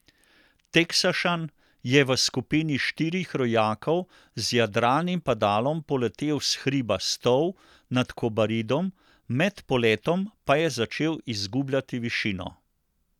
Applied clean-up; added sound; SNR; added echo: none; none; none; none.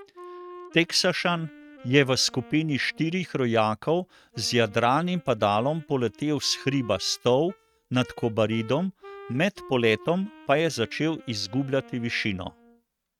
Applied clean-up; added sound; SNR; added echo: neural mask model RNNoise.